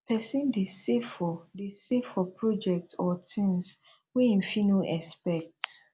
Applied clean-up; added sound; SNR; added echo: none; none; none; none.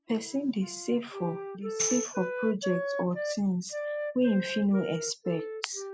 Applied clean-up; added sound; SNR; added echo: classical method spectral subtraction.